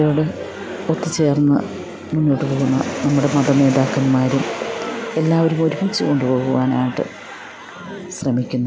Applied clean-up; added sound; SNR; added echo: none; Crowd / Cheering; 18 dB; none.